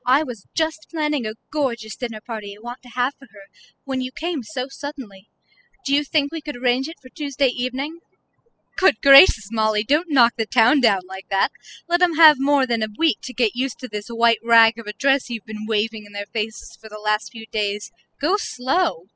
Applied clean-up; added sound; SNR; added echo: classical method spectral subtraction.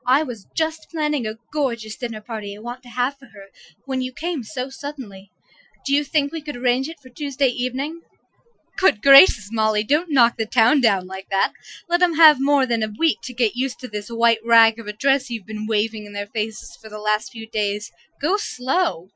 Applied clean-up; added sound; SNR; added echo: classical method Wiener filter.